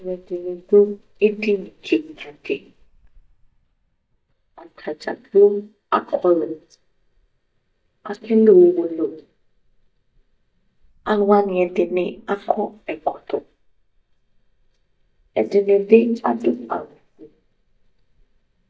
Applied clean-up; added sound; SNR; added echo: neural mask model DeepFilterNet 3.